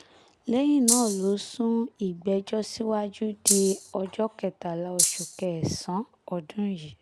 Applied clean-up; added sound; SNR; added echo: none; Rattle (instrument); -3 dB; none.